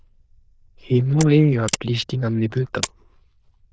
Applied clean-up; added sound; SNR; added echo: neural diffusion model UNIVERSE++.